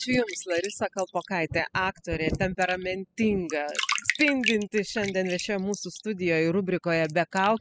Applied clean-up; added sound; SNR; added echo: classical method spectral subtraction.